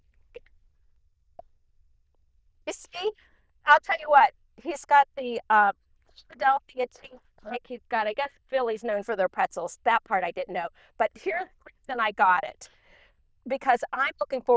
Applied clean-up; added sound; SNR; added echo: neural diffusion model UNIVERSE++.